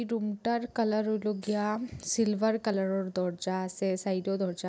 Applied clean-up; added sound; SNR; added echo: none; none; none; none.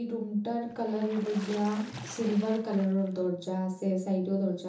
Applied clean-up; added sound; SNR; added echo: none; Water / Splash, splatter; 18 dB; reverberation time 1.2 s.